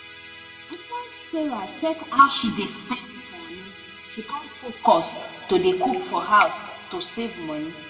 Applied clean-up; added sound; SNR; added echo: none; Musical instrument; 17 dB; reverberation time 1.1 s.